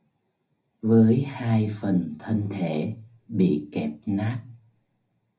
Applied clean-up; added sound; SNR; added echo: none; none; none; reverberation time 0.5 s.